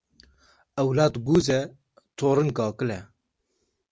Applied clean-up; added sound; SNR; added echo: none; none; none; none.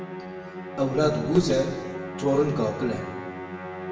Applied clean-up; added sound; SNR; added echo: none; Musical instrument; 8 dB; reverberation time 1.1 s.